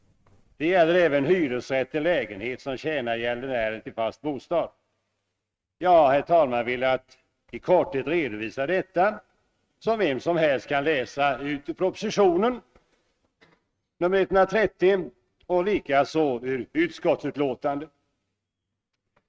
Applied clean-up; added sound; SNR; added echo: neural mask model RNNoise.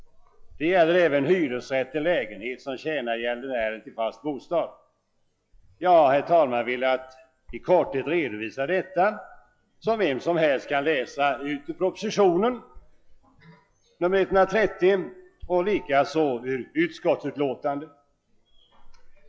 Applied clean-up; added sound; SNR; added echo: classical method log-MMSE.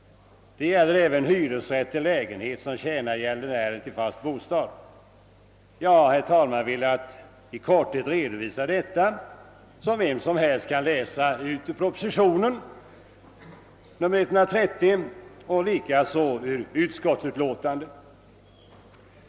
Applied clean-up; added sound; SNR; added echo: none; none; none; none.